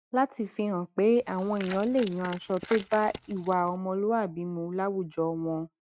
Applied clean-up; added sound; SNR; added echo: neural mask model RNNoise.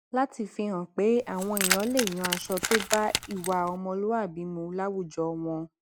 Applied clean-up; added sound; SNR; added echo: none; Keys jangling; 3 dB; none.